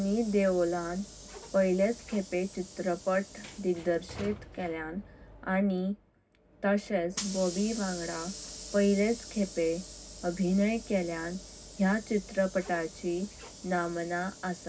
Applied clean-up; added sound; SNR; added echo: none; Sliding door / Hiss; 15 dB; reverberation time 0.4 s.